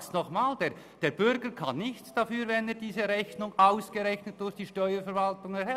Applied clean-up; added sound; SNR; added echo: none; none; none; none.